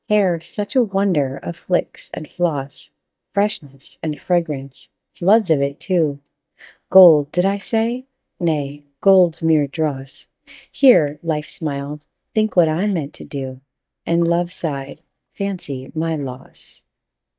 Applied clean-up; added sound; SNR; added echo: neural mask model DeepFilterNet 3.